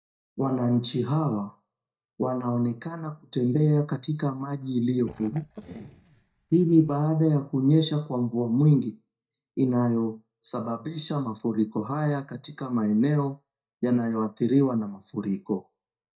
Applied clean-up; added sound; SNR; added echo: neural mask model DeepFilterNet 3.